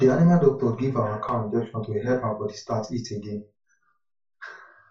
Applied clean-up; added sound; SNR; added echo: none; none; none; reverberation time 0.2 s.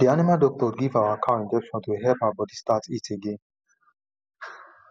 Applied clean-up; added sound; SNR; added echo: none; none; none; none.